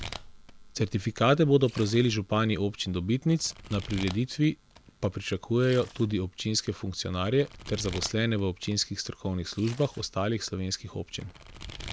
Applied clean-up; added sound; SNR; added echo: none; Domestic sounds, home sounds; 18 dB; none.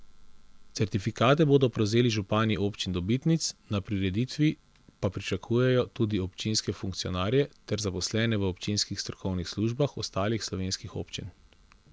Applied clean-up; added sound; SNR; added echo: none; none; none; none.